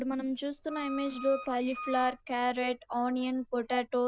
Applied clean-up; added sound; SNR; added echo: neural diffusion model UNIVERSE++.